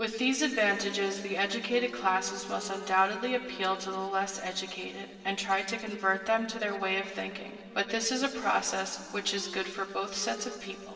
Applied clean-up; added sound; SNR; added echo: none; Wind instrument, woodwind instrument; 18 dB; reverberation time 2.3 s.